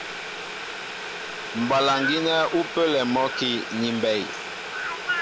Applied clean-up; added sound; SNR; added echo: none; Boiling; 8 dB; none.